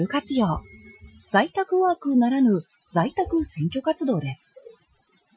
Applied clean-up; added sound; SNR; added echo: classical method Wiener filter.